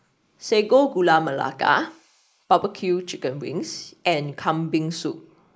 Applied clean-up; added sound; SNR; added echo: neural mask model Resemble Enhance denoiser.